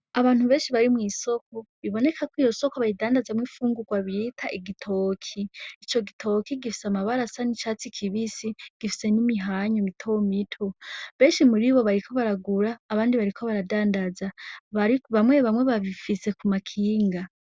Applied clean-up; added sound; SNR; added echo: none; none; none; none.